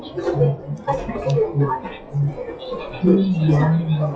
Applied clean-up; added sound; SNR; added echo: classical method WPE with log-MMSE.